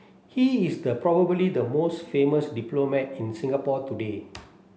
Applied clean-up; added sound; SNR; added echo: none; none; none; none.